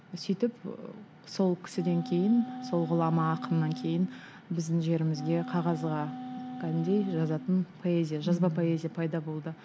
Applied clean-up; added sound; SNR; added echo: none; Wind instrument, woodwind instrument; 11 dB; none.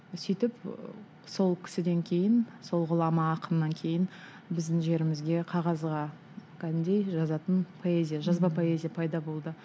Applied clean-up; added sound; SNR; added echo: none; none; none; none.